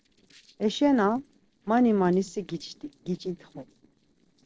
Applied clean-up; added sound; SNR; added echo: neural separator model SepFormer DNS4.